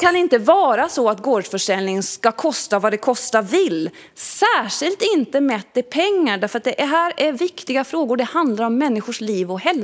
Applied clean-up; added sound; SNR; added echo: neural mask model Resemble Enhance denoiser.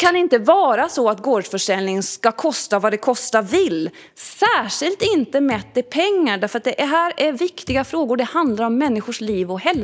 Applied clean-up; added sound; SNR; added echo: neural mask model DeepFilterNet 3.